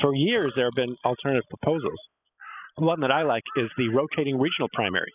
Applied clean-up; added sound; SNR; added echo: classical method spectral subtraction.